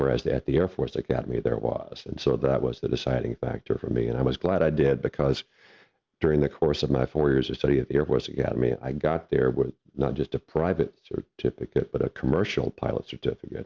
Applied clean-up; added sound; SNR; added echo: none; none; none; none.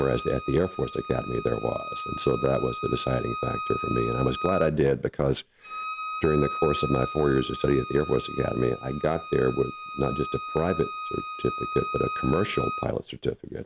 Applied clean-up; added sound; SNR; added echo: none; Bowed string instrument; 8 dB; none.